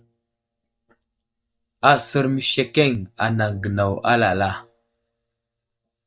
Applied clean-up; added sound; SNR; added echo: neural mask model DeepFilterNet 3.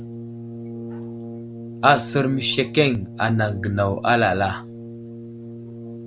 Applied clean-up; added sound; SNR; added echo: none; Brass instrument; 11 dB; none.